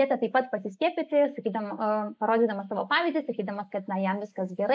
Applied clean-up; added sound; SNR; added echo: neural mask model Resemble Enhance denoiser.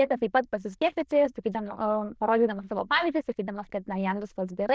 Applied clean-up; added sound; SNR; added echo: neural diffusion model UNIVERSE++.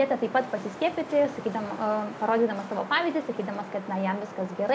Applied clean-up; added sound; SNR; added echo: none; Wind; 13 dB; none.